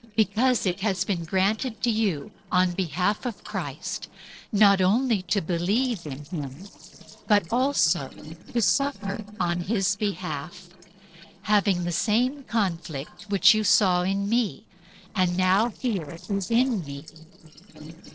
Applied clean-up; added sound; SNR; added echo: neural separator model SepFormer DNS4.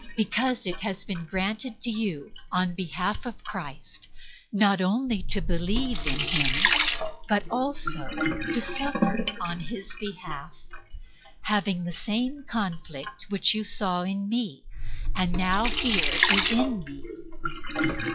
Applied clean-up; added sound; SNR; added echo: classical method log-MMSE.